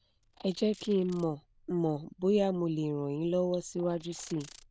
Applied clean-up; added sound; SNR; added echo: neural diffusion model UNIVERSE++.